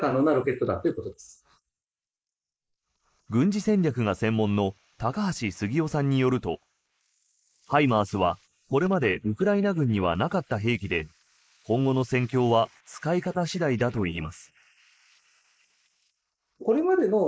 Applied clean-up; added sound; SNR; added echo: neural mask model Resemble Enhance denoiser.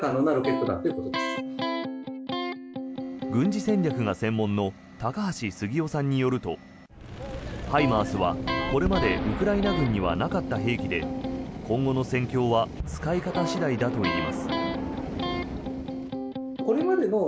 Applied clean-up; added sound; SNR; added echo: none; Electric guitar; 4 dB; none.